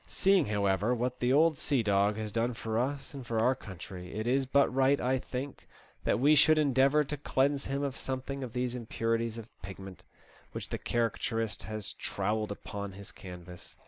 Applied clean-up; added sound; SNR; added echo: none; none; none; none.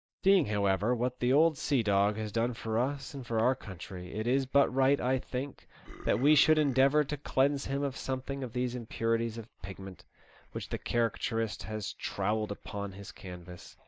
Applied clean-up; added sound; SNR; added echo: neural mask model DeepFilterNet 3.